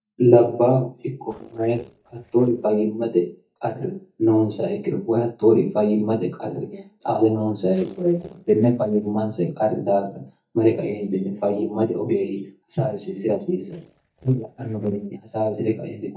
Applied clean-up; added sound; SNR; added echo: neural mask model DeepFilterNet 3.